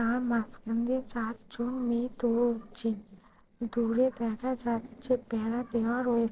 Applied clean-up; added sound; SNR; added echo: neural separator model SepFormer DNS4.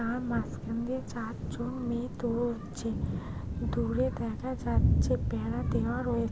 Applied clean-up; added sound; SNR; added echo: none; Thunder / Rain; -1 dB; none.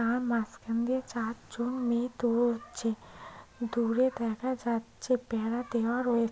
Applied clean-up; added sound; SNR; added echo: none; none; none; none.